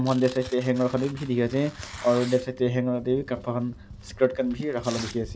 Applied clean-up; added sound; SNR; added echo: none; Tearing; 19 dB; none.